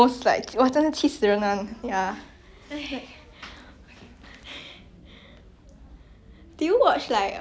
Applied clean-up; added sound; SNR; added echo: none; none; none; none.